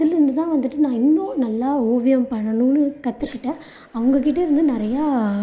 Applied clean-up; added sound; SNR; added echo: neural mask model Resemble Enhance denoiser.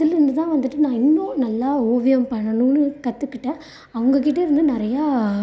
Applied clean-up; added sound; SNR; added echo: none; none; none; none.